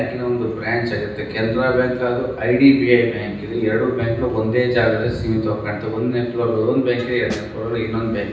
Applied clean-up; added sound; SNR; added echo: none; Snare drum; 11 dB; reverberation time 0.9 s.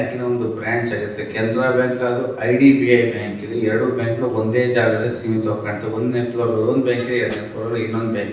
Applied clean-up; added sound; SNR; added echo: neural separator model SepFormer DNS4.